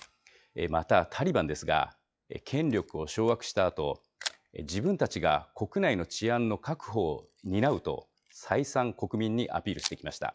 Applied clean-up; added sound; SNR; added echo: classical method log-MMSE.